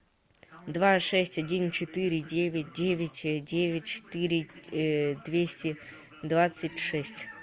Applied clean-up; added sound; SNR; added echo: none; none; none; none.